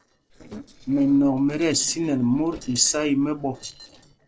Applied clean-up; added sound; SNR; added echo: neural separator model SepFormer DNS4.